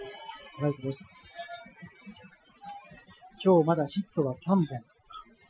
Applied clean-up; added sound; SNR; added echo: classical method Wiener filter.